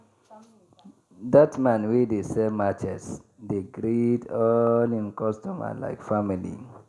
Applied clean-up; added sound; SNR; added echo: none; none; none; reverberation time 0.4 s.